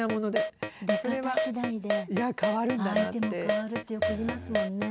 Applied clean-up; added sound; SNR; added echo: none; Keyboard (musical); 1 dB; none.